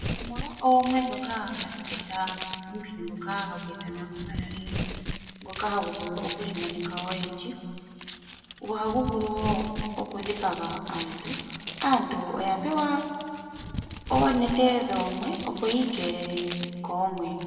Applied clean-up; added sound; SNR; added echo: none; Crumpling, crinkling; 5 dB; reverberation time 2.2 s.